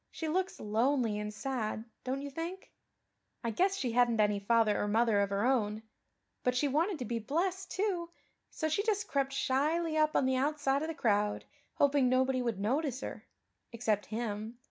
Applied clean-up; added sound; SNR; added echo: none; none; none; none.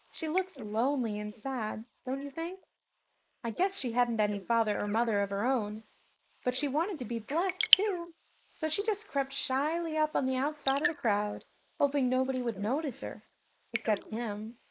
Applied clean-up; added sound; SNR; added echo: neural mask model Resemble Enhance denoiser.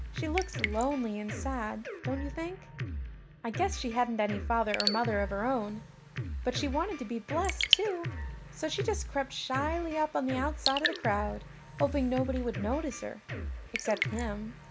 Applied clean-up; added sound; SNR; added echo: none; Raindrop / Drip + Drum kit; 3 dB; none.